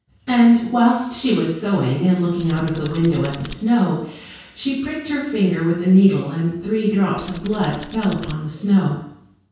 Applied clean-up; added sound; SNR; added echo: none; Tools; 11 dB; reverberation time 0.6 s.